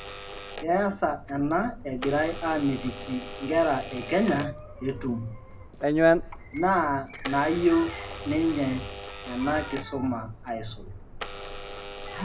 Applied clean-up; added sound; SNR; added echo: none; Alarm / Door; 5 dB; reverberation time 0.2 s.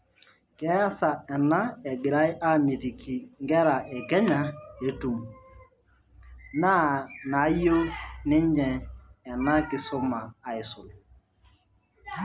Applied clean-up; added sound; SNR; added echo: none; none; none; none.